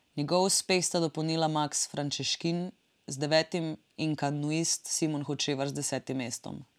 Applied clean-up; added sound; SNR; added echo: none; none; none; none.